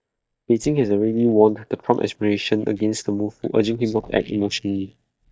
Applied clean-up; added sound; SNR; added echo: neural mask model DeepFilterNet 3.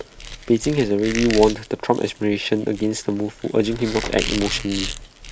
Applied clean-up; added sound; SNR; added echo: none; Squeak; 10 dB; none.